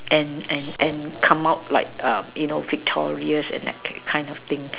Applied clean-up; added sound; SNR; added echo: none; none; none; none.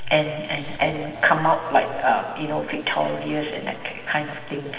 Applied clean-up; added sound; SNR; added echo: none; none; none; reverberation time 2.1 s.